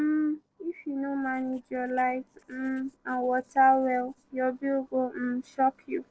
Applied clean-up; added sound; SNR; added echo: neural separator model SepFormer DNS4.